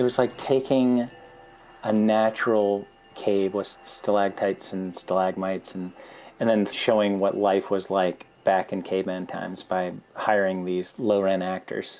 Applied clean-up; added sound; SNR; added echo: none; none; none; none.